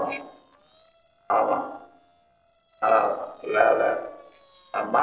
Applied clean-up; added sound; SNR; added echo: neural separator model SepFormer DNS4.